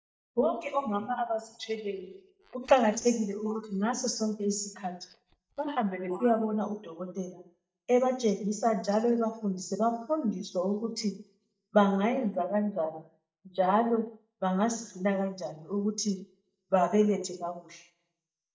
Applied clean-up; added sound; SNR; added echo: neural mask model DeepFilterNet 3.